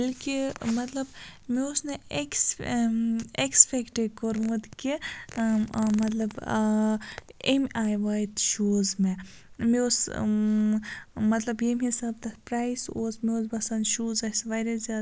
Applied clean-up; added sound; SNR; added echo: none; none; none; none.